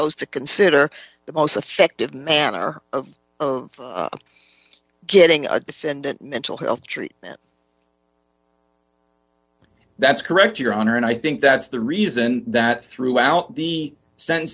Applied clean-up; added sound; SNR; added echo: none; none; none; none.